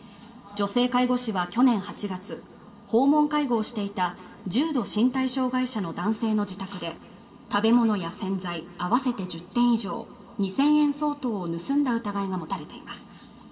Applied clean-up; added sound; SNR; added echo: none; none; none; reverberation time 1.9 s.